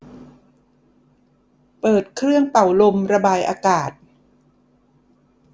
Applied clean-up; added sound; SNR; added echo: none; none; none; none.